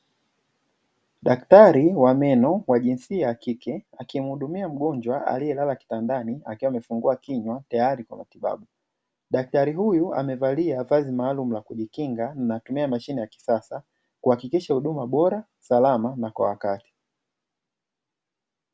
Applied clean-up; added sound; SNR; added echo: none; none; none; none.